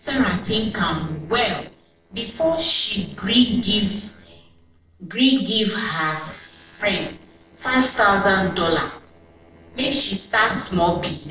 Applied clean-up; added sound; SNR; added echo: neural separator model SepFormer DNS4.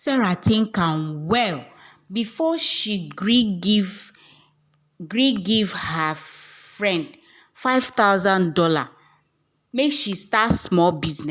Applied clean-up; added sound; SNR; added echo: none; none; none; none.